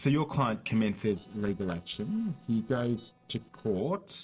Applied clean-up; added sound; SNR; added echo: neural separator model SepFormer DNS4.